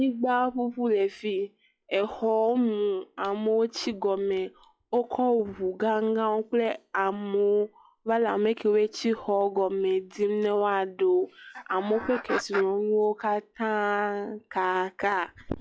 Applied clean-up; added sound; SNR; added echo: classical method log-MMSE.